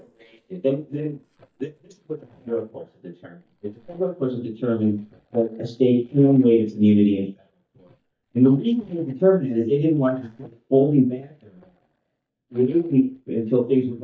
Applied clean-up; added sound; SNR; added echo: neural mask model DeepFilterNet 3.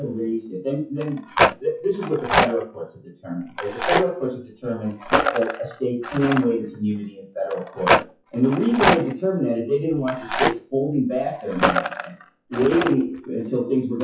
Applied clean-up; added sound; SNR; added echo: classical method WPE with log-MMSE.